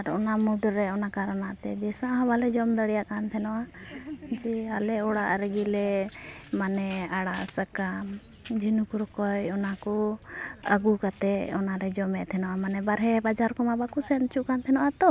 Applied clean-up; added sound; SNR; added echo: none; none; none; none.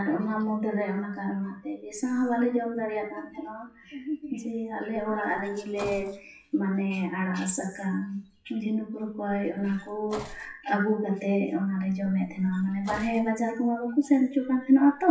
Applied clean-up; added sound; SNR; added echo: classical method WPE with log-MMSE.